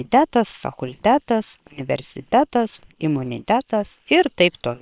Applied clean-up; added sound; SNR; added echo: neural separator model SepFormer WHAM!.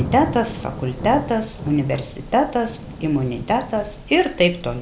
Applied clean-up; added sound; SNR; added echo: none; Thunder / Rain; 11 dB; none.